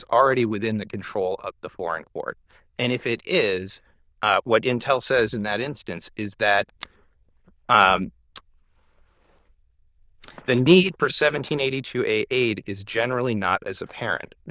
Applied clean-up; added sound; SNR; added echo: neural diffusion model UNIVERSE++.